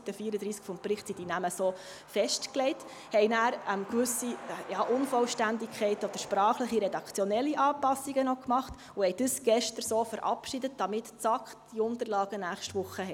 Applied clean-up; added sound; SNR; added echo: none; Truck; 19 dB; none.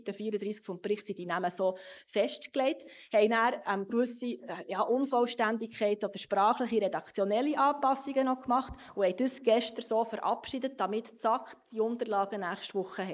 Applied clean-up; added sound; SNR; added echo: neural mask model Resemble Enhance denoiser.